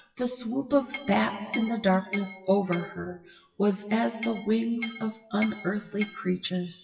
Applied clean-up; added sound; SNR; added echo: classical method WPE with log-MMSE.